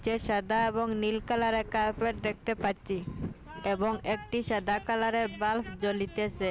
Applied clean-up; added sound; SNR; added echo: none; Train; 16 dB; none.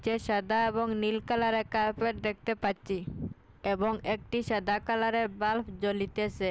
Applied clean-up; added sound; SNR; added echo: none; none; none; none.